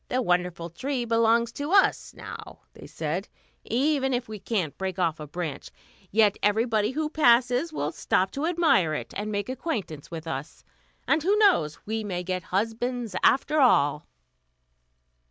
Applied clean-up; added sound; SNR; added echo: none; none; none; none.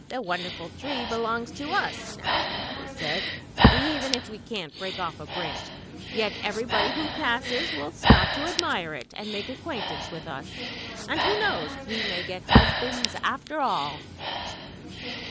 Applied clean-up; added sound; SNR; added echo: none; Breathing; -4 dB; none.